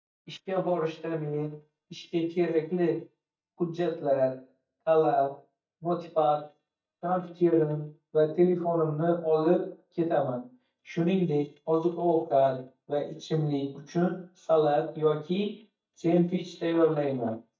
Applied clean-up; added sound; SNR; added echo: neural mask model DeepFilterNet 3.